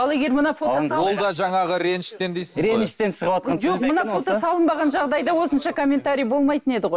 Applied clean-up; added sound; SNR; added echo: neural mask model Resemble Enhance denoiser.